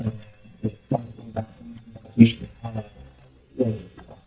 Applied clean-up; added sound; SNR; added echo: neural mask model DeepFilterNet 3.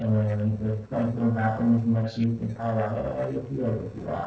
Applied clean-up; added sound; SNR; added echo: neural separator model SepFormer DNS4.